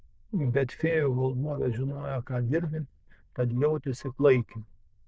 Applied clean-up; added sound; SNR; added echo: neural diffusion model UNIVERSE++.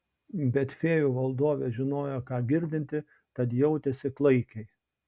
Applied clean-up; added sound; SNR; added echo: none; none; none; none.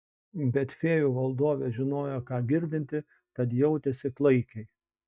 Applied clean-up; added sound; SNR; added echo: neural mask model DeepFilterNet 3.